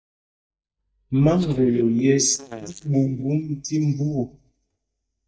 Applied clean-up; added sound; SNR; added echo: neural mask model DeepFilterNet 3.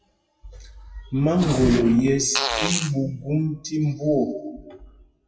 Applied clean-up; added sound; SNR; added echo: classical method WPE with log-MMSE.